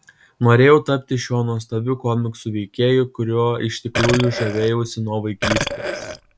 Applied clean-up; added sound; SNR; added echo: none; Burping, eructation; 5 dB; none.